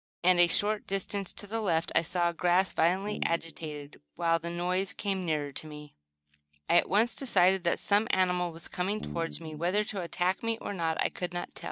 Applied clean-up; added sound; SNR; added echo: neural mask model DeepFilterNet 3.